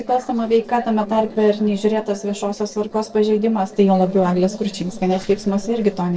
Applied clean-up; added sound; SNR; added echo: neural separator model SepFormer DNS4.